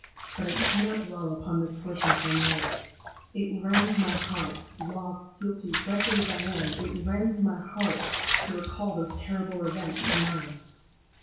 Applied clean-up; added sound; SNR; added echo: none; Bathtub (filling or washing) / Water / Liquid; 3 dB; reverberation time 0.6 s.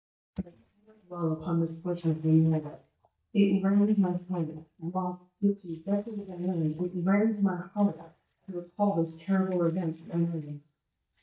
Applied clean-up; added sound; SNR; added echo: neural mask model DeepFilterNet 3.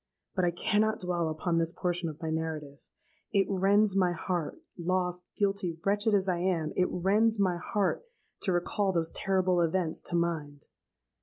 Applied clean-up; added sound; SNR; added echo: none; none; none; none.